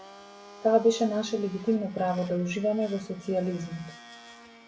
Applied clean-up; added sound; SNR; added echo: none; Domestic sounds, home sounds; 20 dB; none.